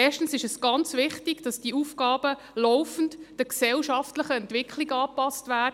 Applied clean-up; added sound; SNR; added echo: none; none; none; none.